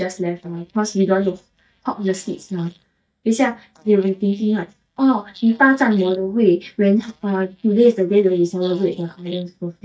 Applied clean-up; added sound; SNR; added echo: neural mask model DeepFilterNet 3.